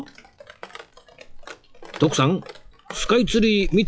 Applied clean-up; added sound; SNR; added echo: classical method log-MMSE.